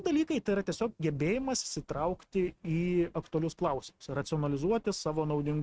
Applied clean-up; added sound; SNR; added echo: neural mask model RNNoise.